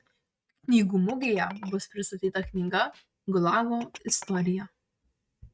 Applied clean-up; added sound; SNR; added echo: neural mask model RNNoise.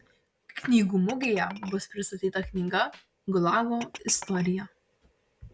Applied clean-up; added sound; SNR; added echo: none; Glass + Drum kit; 19 dB; none.